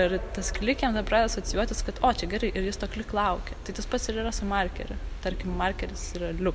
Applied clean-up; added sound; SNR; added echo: none; none; none; none.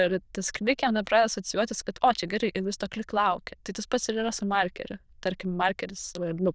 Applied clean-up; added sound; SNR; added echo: neural diffusion model UNIVERSE++.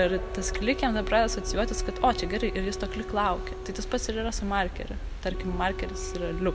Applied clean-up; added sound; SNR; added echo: none; Wind instrument, woodwind instrument; 11 dB; none.